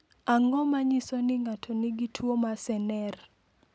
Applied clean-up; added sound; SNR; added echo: none; none; none; none.